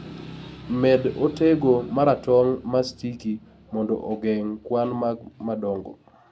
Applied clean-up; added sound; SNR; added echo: none; none; none; none.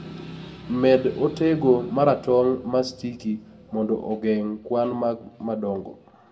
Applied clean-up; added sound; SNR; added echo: none; none; none; reverberation time 1.1 s.